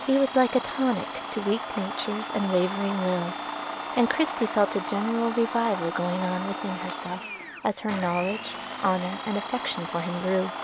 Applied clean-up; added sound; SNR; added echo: none; Domestic sounds, home sounds; 7 dB; none.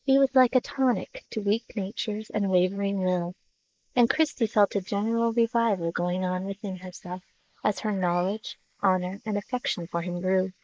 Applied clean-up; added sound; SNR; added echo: neural mask model Resemble Enhance denoiser.